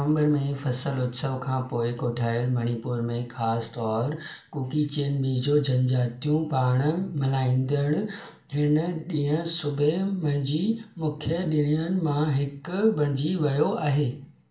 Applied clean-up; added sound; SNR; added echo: none; none; none; reverberation time 0.4 s.